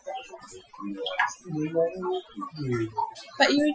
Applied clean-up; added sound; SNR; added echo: classical method Wiener filter.